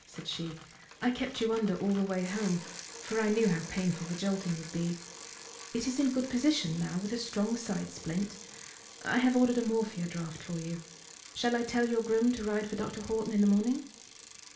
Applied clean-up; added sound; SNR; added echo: none; Bicycle; 16 dB; reverberation time 0.4 s.